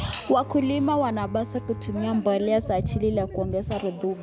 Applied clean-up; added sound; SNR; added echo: none; Bowed string instrument; 13 dB; none.